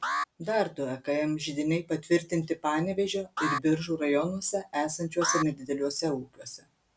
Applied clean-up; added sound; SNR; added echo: none; Alarm; 8 dB; none.